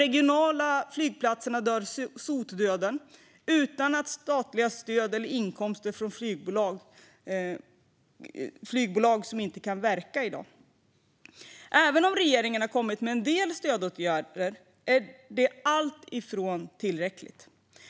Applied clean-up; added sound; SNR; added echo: none; none; none; none.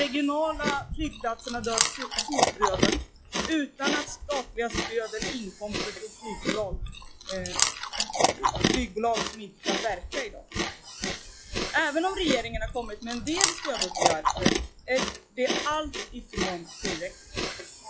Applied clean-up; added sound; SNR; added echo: classical method log-MMSE.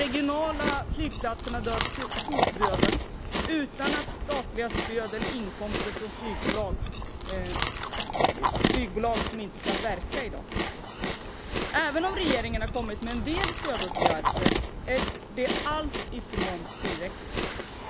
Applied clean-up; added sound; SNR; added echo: none; Chewing, mastication; -3 dB; none.